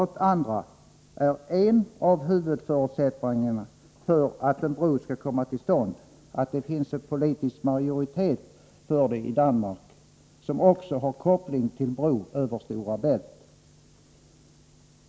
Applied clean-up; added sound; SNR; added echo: none; none; none; none.